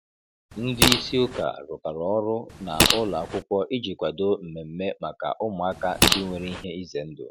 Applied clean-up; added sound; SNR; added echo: none; Fart; -3 dB; none.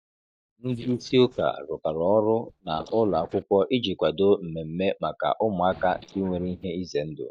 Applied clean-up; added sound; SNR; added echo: neural mask model DeepFilterNet 3.